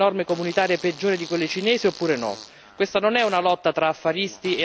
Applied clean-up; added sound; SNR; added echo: none; Fart; 19 dB; none.